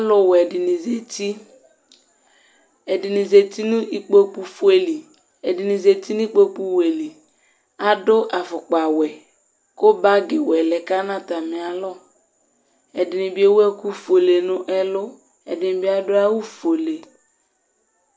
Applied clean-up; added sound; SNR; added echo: none; none; none; none.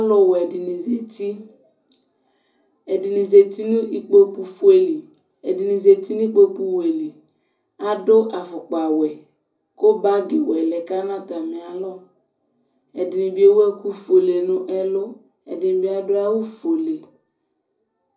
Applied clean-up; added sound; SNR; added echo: none; none; none; reverberation time 0.4 s.